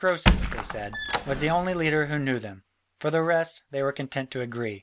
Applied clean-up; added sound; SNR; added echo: none; Squeak; -1 dB; none.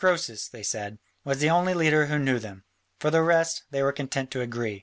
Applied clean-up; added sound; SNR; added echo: none; none; none; none.